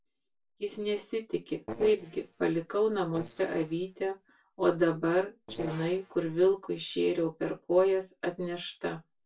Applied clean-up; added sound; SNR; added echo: neural separator model SepFormer DNS4.